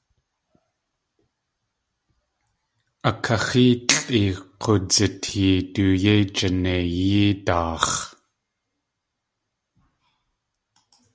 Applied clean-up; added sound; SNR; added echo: none; none; none; none.